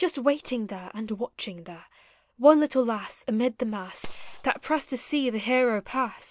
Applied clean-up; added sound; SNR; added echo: neural mask model DeepFilterNet 3.